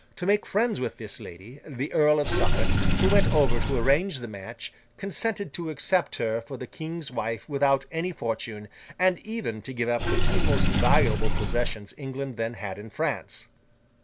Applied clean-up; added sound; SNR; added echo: none; Sink (filling or washing) / Water; -1 dB; none.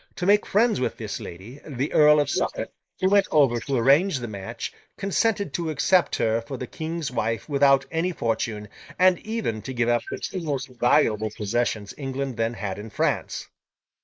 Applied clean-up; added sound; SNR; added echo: neural mask model Resemble Enhance denoiser.